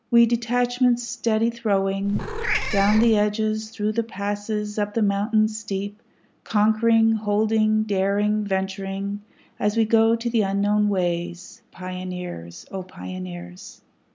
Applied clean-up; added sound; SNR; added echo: none; Meow / Purr; 4 dB; none.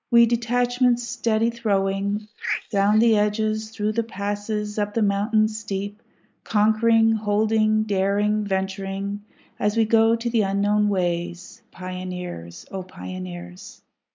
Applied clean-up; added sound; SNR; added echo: neural mask model Resemble Enhance denoiser.